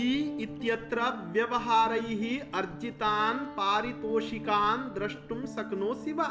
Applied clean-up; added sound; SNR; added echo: none; Guitar; 11 dB; none.